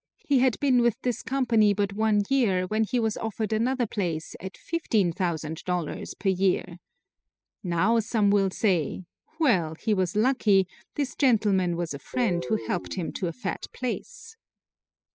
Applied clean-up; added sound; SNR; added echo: classical method spectral subtraction.